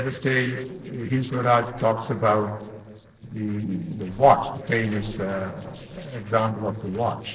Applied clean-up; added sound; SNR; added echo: neural separator model SepFormer DNS4.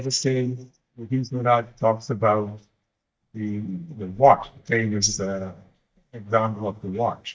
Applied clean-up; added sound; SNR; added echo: neural mask model DeepFilterNet 3.